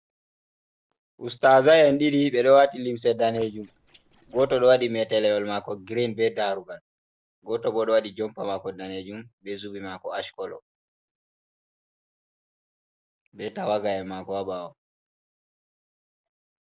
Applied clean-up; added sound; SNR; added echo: neural separator model SepFormer DNS4.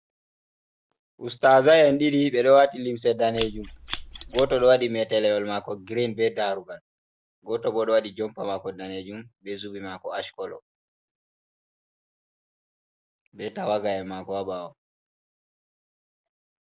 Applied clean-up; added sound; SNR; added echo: none; Scissors; 10 dB; none.